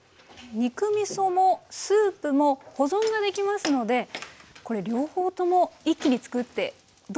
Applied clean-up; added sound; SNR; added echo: none; none; none; none.